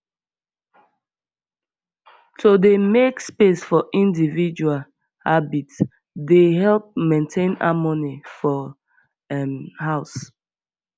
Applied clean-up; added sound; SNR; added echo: none; none; none; none.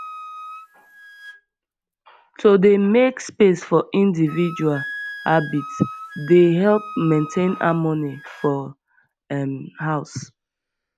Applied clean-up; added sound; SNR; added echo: none; Wind instrument, woodwind instrument; 17 dB; none.